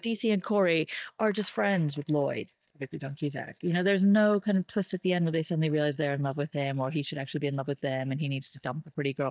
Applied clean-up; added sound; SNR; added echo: neural mask model DeepFilterNet 3.